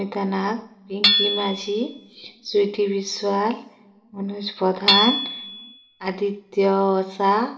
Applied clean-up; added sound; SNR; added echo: none; Hammer / Chink, clink; 3 dB; reverberation time 0.9 s.